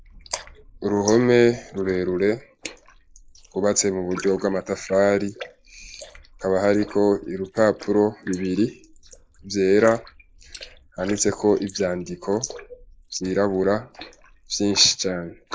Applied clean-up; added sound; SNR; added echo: neural mask model Resemble Enhance denoiser.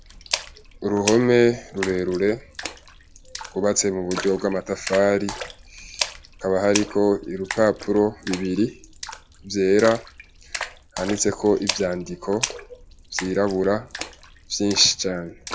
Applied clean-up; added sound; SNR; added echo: none; Splash, splatter; 11 dB; none.